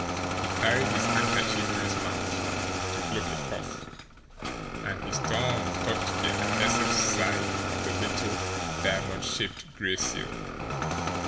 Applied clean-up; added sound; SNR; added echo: none; Engine starting; -3 dB; reverberation time 1.2 s.